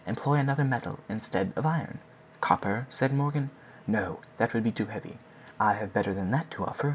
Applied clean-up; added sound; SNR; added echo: none; none; none; none.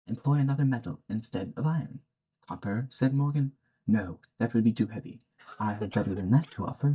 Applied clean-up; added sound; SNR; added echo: neural mask model DeepFilterNet 3.